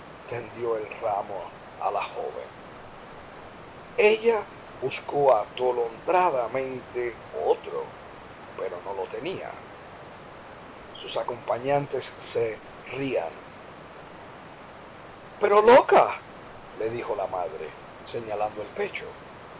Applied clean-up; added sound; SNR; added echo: none; Water; 16 dB; none.